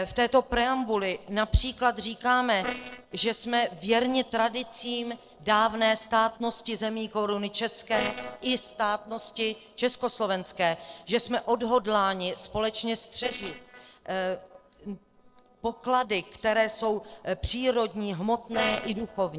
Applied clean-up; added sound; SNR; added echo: neural separator model SepFormer DNS4.